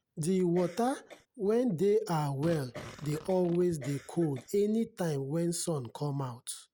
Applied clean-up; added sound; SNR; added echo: none; Cough + Fart; 17 dB; none.